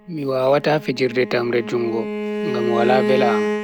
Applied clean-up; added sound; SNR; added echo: none; Bowed string instrument; 4 dB; none.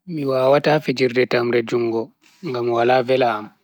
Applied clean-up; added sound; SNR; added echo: none; none; none; none.